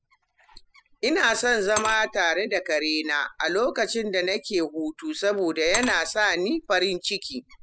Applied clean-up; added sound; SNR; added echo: classical method spectral subtraction.